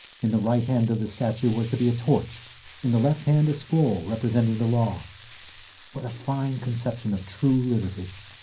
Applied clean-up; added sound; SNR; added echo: none; Frying (food); 18 dB; reverberation time 0.3 s.